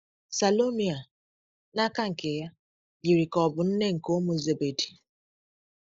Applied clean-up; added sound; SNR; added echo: neural mask model Resemble Enhance denoiser.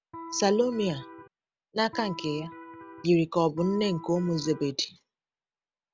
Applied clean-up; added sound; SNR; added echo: none; Electric guitar; 14 dB; none.